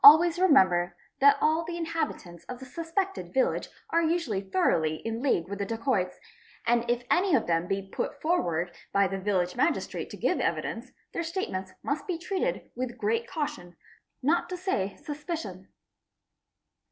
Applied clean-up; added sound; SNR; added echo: none; none; none; none.